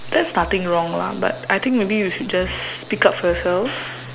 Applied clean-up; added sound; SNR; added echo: none; Marimba, xylophone / Wood; 15 dB; none.